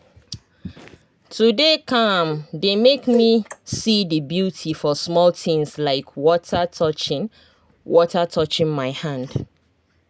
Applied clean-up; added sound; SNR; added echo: none; none; none; none.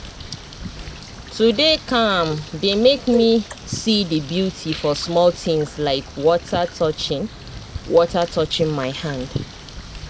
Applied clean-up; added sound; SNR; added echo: none; Bird; 15 dB; none.